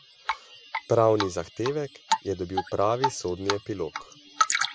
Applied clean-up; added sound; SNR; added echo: none; Drip; 3 dB; none.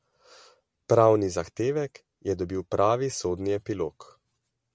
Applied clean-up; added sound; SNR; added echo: none; none; none; none.